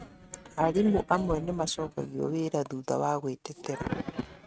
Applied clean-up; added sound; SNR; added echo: neural mask model RNNoise.